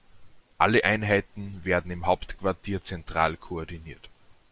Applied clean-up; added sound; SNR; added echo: none; none; none; none.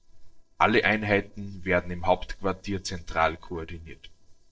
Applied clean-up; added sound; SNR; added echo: neural separator model SepFormer DNS4.